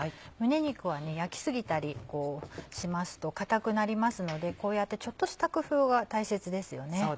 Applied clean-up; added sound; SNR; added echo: none; none; none; none.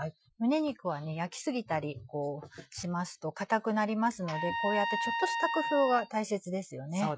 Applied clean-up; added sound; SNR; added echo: classical method Wiener filter.